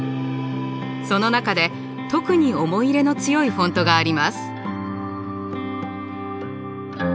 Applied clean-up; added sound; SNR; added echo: none; none; none; none.